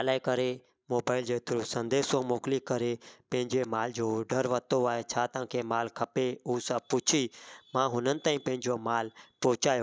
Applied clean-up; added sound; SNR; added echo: none; none; none; none.